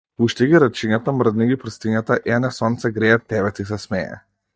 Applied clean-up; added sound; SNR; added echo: neural mask model DeepFilterNet 3.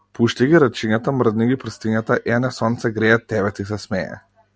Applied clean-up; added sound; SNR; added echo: none; none; none; none.